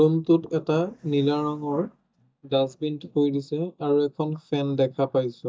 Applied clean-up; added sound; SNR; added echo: neural mask model DeepFilterNet 3.